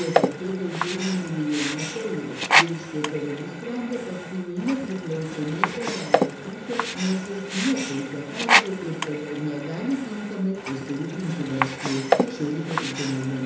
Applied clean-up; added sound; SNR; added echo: none; Sink (filling or washing); -1 dB; reverberation time 1.0 s.